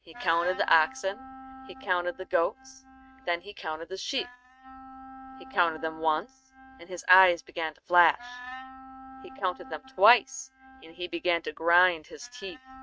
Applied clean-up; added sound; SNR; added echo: neural mask model RNNoise.